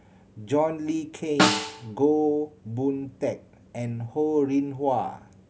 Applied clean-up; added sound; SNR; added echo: none; Snare drum; 3 dB; none.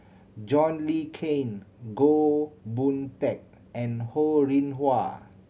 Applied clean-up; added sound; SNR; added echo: none; none; none; none.